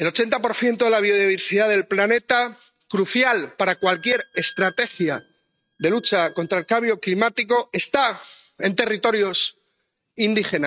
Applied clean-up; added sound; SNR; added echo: neural mask model RNNoise.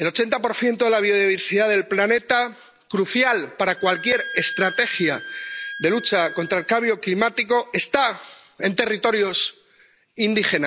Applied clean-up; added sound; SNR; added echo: none; Wind instrument, woodwind instrument; 12 dB; none.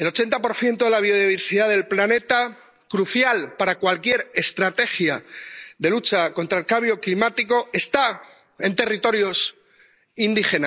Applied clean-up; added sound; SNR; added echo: neural mask model Resemble Enhance denoiser.